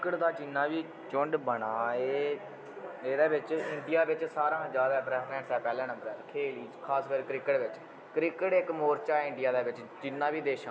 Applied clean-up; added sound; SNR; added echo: none; none; none; none.